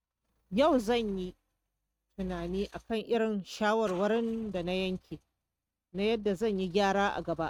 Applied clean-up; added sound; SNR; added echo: neural mask model RNNoise.